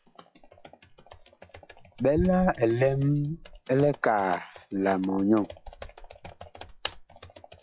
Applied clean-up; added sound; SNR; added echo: classical method log-MMSE.